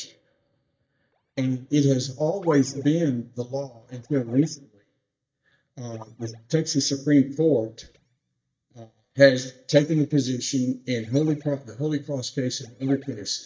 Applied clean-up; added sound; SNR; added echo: neural mask model DeepFilterNet 3.